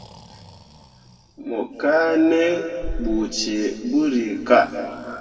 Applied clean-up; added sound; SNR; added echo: none; Breathing; 14 dB; reverberation time 2.3 s.